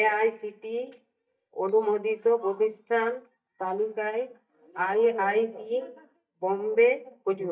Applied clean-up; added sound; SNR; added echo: neural mask model DeepFilterNet 3.